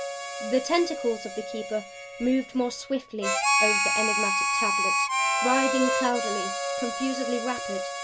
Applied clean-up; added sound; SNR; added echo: none; Harmonica; -2 dB; none.